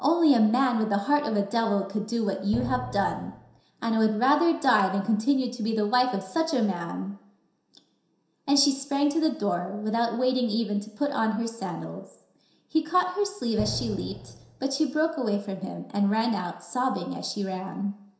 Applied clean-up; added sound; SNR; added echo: none; Drum; 10 dB; reverberation time 0.7 s.